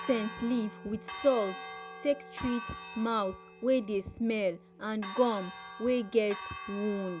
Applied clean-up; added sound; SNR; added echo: none; Church bell; 12 dB; none.